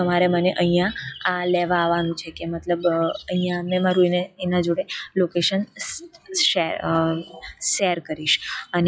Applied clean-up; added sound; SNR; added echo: classical method log-MMSE.